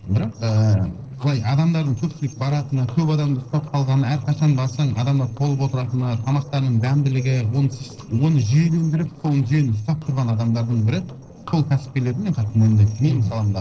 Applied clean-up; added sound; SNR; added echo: neural separator model SepFormer DNS4.